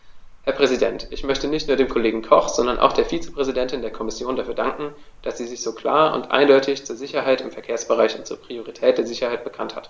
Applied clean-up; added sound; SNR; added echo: none; Rain; 15 dB; none.